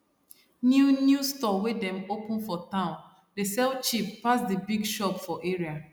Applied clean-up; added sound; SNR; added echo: none; none; none; none.